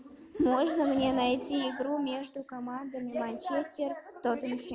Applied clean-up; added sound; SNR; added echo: none; none; none; none.